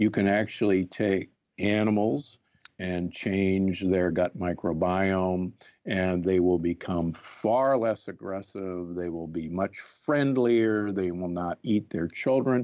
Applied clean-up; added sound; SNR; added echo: none; none; none; none.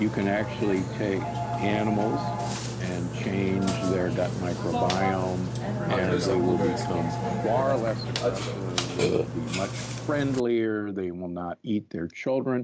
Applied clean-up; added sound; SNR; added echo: none; Burping, eructation; 1 dB; none.